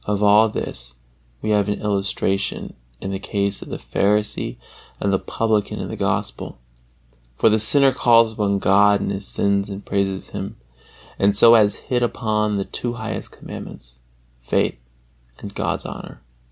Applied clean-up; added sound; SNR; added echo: none; none; none; none.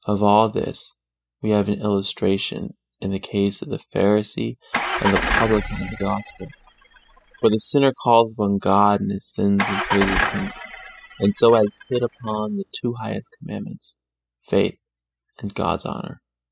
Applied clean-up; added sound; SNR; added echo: classical method spectral subtraction.